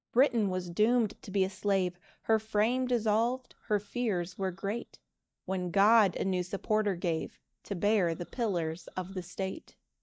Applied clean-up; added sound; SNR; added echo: neural mask model DeepFilterNet 3.